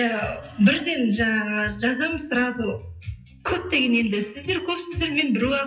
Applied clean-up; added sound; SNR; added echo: classical method WPE with log-MMSE.